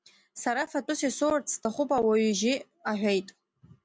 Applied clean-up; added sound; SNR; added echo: none; none; none; none.